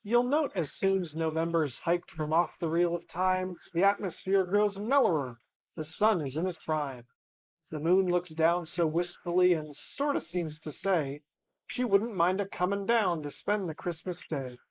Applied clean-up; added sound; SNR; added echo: neural mask model Resemble Enhance denoiser.